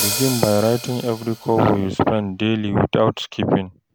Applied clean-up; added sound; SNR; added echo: none; Hi-hat; 12 dB; none.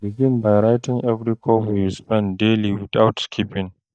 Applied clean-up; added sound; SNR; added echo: neural mask model DeepFilterNet 3.